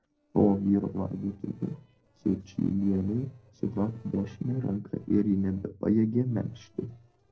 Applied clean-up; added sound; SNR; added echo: neural separator model SepFormer DNS4.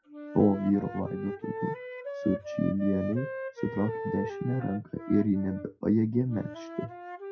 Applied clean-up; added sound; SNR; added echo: classical method WPE with log-MMSE.